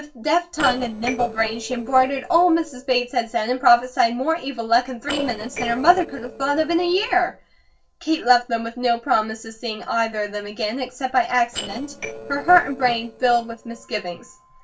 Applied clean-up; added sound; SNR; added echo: neural separator model SepFormer DNS4.